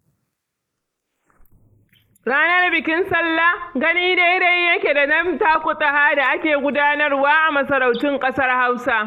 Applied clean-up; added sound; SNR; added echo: neural mask model Resemble Enhance denoiser.